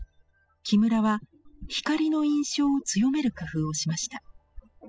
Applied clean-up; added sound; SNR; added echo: classical method spectral subtraction.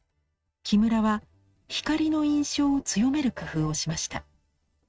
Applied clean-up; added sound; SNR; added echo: neural mask model RNNoise.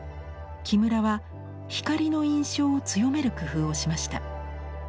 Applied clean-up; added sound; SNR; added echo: none; none; none; none.